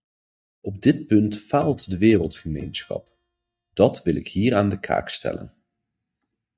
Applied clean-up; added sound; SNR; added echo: neural mask model DeepFilterNet 3.